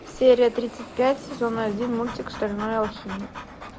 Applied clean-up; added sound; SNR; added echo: none; Aircraft + Dog; 14 dB; none.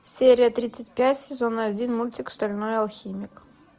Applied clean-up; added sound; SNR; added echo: none; none; none; none.